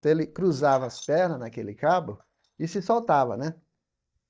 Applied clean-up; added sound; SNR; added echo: neural mask model DeepFilterNet 3.